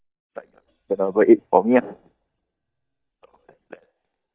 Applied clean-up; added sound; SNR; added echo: neural mask model DeepFilterNet 3.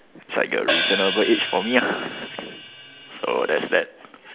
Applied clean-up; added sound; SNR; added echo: none; Hi-hat; 4 dB; none.